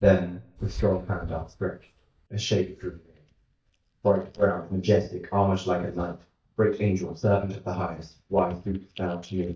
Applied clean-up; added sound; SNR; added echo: neural mask model DeepFilterNet 3.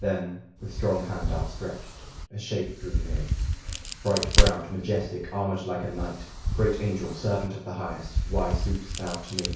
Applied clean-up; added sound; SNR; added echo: none; Crack; -1 dB; reverberation time 0.6 s.